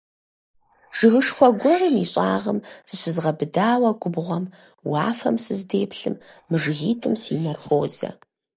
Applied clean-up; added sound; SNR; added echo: neural mask model Resemble Enhance denoiser.